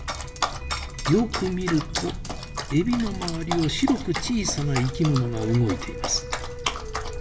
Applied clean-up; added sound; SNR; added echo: none; Dog; 8 dB; reverberation time 1.3 s.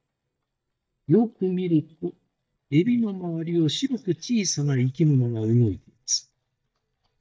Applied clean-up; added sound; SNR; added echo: neural mask model DeepFilterNet 3.